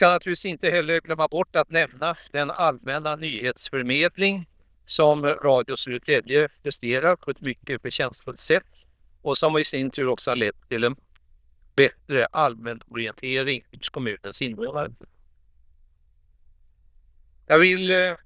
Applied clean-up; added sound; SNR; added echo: neural diffusion model UNIVERSE++.